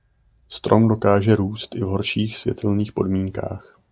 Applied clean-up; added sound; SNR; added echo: neural mask model DeepFilterNet 3.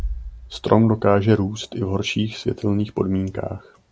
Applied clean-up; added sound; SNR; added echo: none; Bass drum; 16 dB; none.